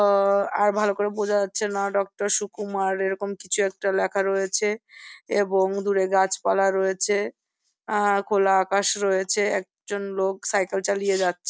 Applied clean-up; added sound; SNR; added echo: none; none; none; none.